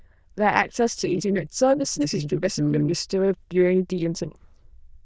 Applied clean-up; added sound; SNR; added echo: neural diffusion model UNIVERSE++.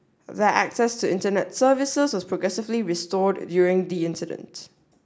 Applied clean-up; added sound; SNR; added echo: none; none; none; none.